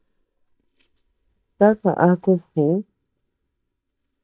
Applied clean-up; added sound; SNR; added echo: neural mask model DeepFilterNet 3.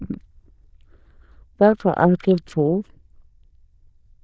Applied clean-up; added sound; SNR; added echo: neural diffusion model UNIVERSE++.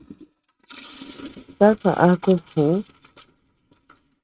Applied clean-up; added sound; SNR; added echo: neural mask model RNNoise.